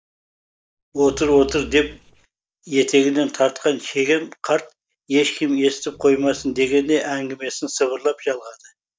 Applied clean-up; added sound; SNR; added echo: neural mask model DeepFilterNet 3.